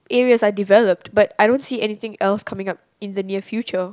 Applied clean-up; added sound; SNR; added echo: none; none; none; none.